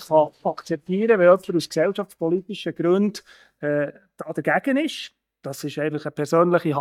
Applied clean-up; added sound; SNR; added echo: neural mask model DeepFilterNet 3.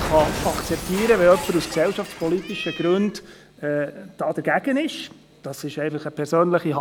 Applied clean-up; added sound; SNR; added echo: none; Cat; 11 dB; none.